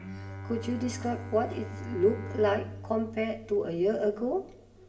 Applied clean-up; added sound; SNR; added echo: none; Bowed string instrument; 11 dB; reverberation time 1.1 s.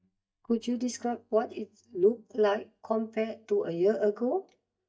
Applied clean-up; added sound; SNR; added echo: neural mask model DeepFilterNet 3.